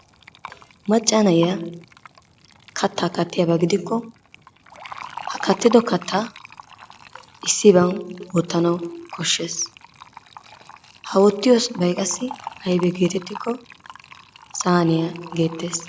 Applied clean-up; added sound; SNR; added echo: none; Fill (with liquid); 18 dB; none.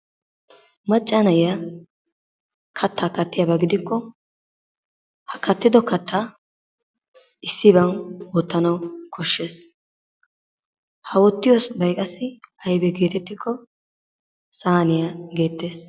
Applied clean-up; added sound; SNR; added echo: none; none; none; none.